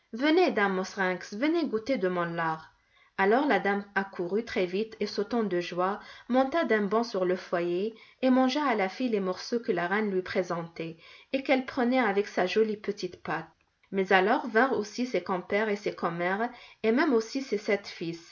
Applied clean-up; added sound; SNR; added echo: none; none; none; none.